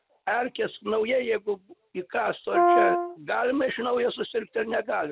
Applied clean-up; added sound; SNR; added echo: none; Brass instrument; -5 dB; none.